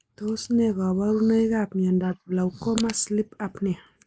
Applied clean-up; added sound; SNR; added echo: neural mask model Resemble Enhance denoiser.